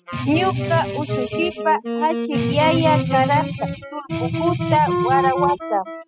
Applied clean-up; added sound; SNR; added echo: classical method spectral subtraction.